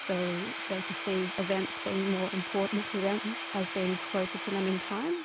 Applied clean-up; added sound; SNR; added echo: none; Tools / Domestic sounds, home sounds; 2 dB; none.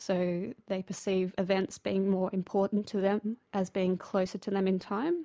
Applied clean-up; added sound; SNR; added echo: none; none; none; none.